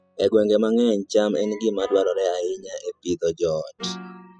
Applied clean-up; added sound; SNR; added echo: classical method spectral subtraction.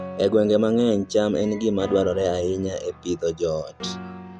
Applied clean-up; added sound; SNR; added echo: none; Piano; 16 dB; none.